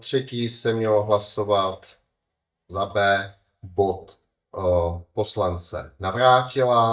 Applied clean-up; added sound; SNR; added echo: neural mask model DeepFilterNet 3.